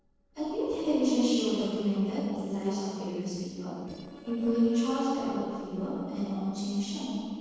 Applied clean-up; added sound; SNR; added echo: neural separator model SepFormer DNS4.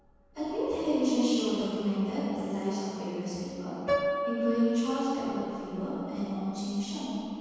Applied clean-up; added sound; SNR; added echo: none; Piano; 8 dB; reverberation time 2.1 s.